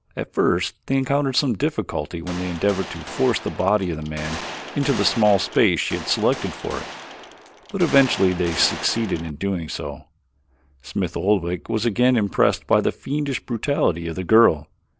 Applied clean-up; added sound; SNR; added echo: none; Gunshot, gunfire; 12 dB; none.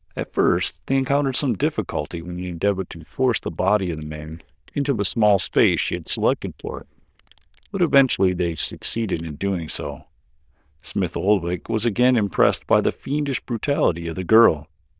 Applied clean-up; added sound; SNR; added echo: neural diffusion model UNIVERSE++.